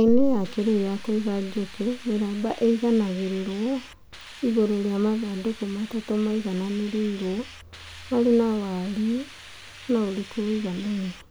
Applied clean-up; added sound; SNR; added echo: none; Hiss; 19 dB; none.